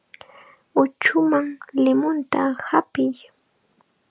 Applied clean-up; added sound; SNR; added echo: none; none; none; none.